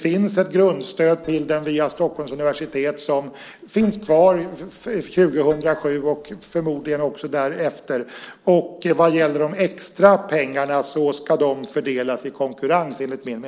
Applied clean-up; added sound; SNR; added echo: neural separator model SepFormer DNS4.